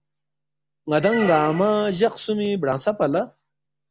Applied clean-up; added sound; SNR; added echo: none; Squeak; 11 dB; none.